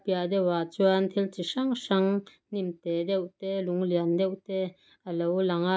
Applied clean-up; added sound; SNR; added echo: none; none; none; none.